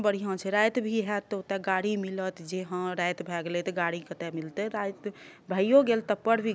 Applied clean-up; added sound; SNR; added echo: none; none; none; none.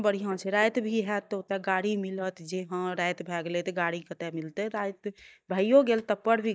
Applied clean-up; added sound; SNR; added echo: neural mask model DeepFilterNet 3.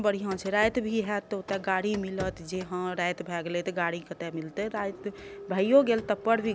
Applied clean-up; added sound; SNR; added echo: none; Printer; 17 dB; none.